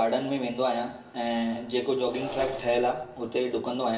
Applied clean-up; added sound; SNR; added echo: none; Engine; 16 dB; reverberation time 0.7 s.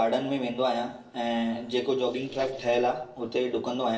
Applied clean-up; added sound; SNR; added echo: neural separator model SepFormer DNS4.